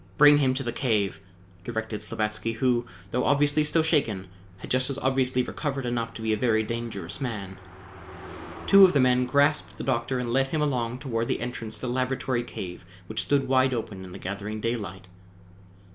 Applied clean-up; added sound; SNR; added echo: none; Car passing by + Microwave oven; 20 dB; none.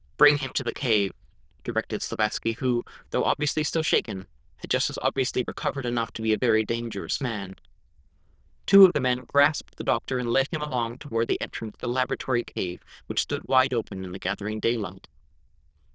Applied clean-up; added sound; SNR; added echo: neural diffusion model UNIVERSE++.